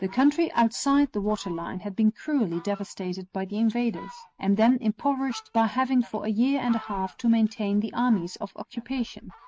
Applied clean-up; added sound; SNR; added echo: neural mask model RNNoise.